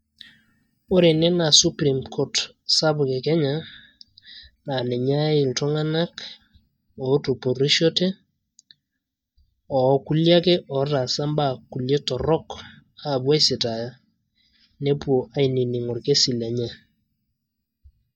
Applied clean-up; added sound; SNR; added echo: neural mask model DeepFilterNet 3.